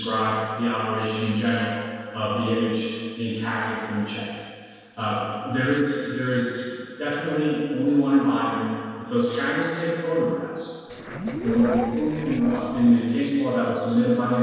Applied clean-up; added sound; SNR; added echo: neural separator model SepFormer DNS4.